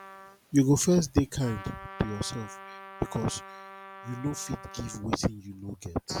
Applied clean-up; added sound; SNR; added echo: none; Trumpet; 16 dB; none.